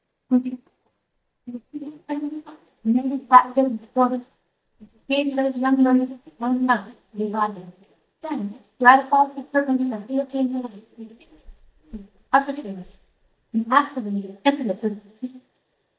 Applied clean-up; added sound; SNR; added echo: neural mask model DeepFilterNet 3.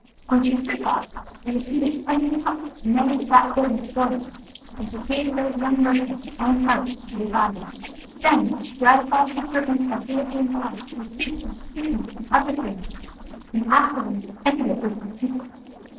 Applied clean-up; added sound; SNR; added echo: neural separator model SepFormer DNS4.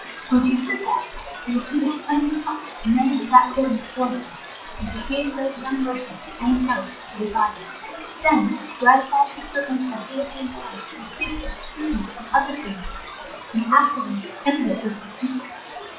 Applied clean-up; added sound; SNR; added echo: classical method WPE with log-MMSE.